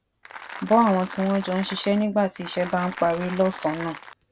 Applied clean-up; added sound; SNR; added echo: none; Applause; 14 dB; none.